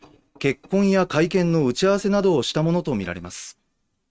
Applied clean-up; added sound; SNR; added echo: neural mask model RNNoise.